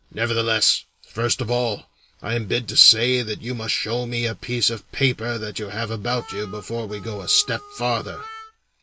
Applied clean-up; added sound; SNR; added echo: none; Harmonica; 17 dB; none.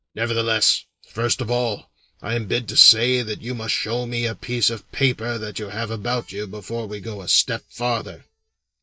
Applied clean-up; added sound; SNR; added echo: neural mask model DeepFilterNet 3.